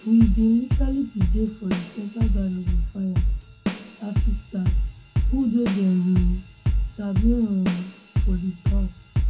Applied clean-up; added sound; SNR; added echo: none; Drum / Drum kit; -1 dB; reverberation time 0.4 s.